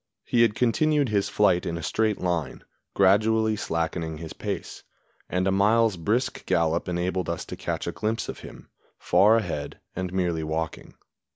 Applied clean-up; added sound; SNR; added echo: none; none; none; none.